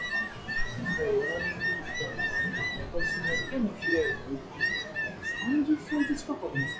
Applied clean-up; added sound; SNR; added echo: classical method log-MMSE.